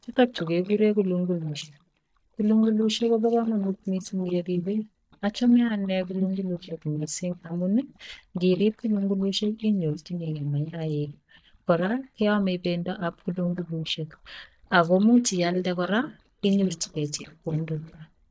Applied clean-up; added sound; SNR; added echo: neural mask model DeepFilterNet 3.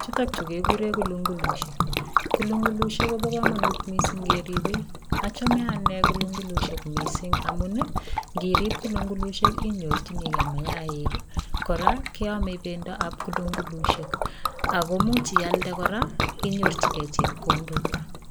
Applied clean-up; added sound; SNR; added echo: none; Liquid; -3 dB; none.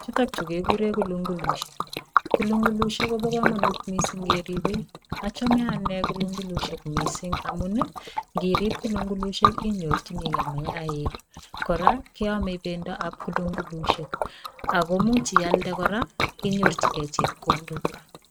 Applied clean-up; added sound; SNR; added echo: neural mask model RNNoise.